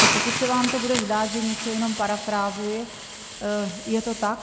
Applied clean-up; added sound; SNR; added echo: none; Hiss; 2 dB; none.